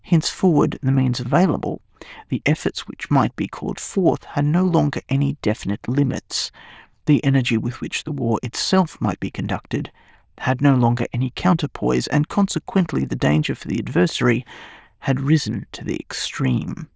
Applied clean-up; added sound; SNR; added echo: neural diffusion model UNIVERSE++.